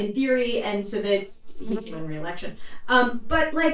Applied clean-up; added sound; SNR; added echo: neural separator model SepFormer DNS4.